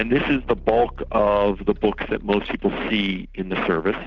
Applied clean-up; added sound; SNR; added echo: none; Keyboard (musical); 16 dB; none.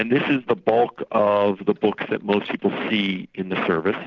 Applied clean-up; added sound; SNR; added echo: none; none; none; none.